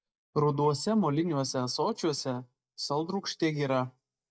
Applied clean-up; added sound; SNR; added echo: neural mask model DeepFilterNet 3.